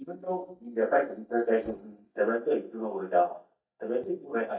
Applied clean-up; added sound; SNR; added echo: neural mask model DeepFilterNet 3.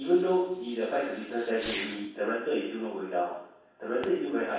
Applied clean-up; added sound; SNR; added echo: none; Fireworks; 16 dB; reverberation time 0.7 s.